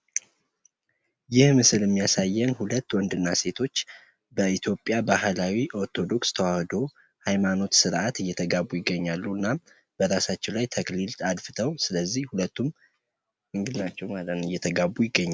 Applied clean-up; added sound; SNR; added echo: none; none; none; none.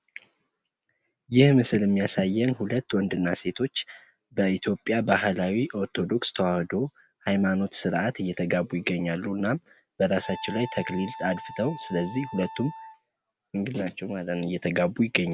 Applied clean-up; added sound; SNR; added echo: none; Wind instrument, woodwind instrument; 15 dB; none.